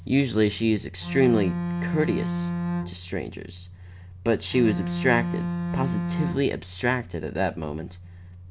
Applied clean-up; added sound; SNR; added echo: none; Bowed string instrument; 2 dB; none.